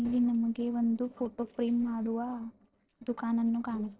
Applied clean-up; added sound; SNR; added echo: neural separator model SepFormer DNS4.